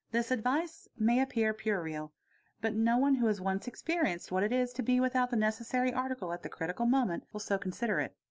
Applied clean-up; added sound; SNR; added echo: none; none; none; none.